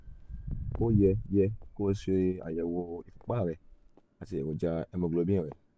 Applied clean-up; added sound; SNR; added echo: none; Walk, footsteps; 11 dB; none.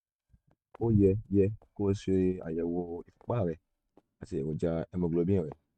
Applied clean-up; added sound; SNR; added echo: neural mask model RNNoise.